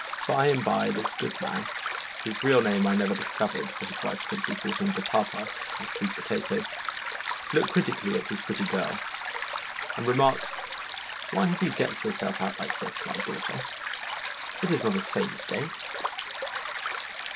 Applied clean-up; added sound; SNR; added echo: none; Stream; 1 dB; none.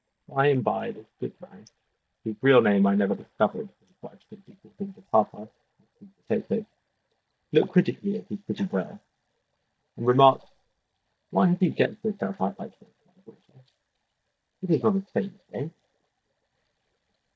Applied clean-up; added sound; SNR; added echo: neural mask model DeepFilterNet 3.